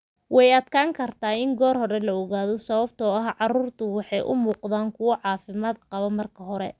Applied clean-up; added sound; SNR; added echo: none; none; none; none.